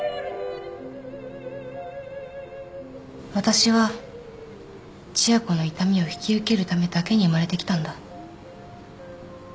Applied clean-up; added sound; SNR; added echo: none; none; none; none.